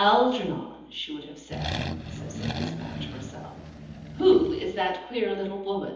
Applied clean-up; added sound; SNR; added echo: none; Accelerating, revving, vroom; 7 dB; reverberation time 1.3 s.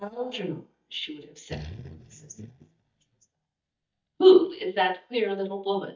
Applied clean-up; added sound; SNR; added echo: neural mask model DeepFilterNet 3.